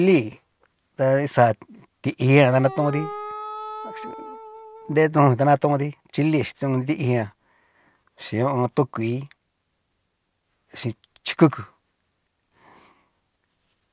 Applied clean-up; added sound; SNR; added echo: none; Wind instrument, woodwind instrument; 13 dB; none.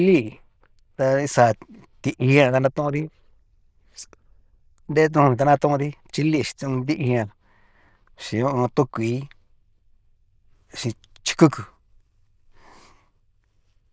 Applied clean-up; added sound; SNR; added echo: neural diffusion model UNIVERSE++.